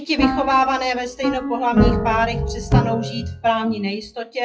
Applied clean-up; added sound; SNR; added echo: classical method WPE with log-MMSE.